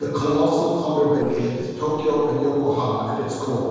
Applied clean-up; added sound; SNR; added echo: neural separator model SepFormer DNS4.